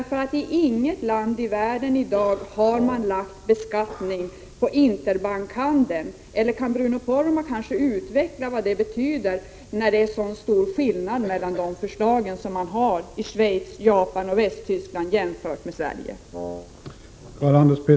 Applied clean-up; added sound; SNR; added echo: none; Wind instrument, woodwind instrument; 12 dB; none.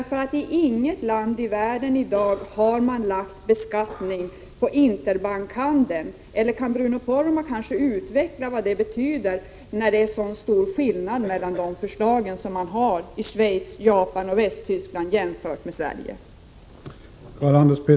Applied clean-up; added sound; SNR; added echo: none; none; none; none.